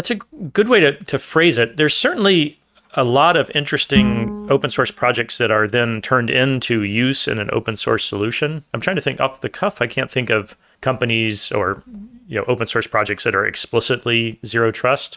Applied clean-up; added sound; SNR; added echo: neural mask model RNNoise.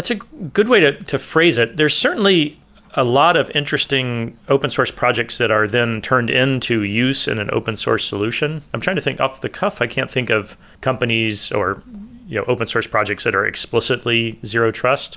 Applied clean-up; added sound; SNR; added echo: none; none; none; none.